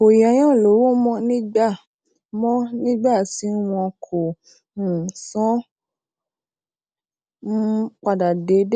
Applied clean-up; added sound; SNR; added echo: none; none; none; none.